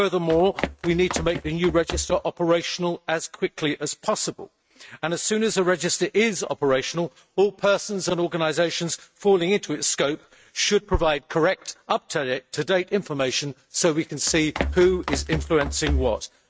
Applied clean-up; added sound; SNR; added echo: neural mask model RNNoise.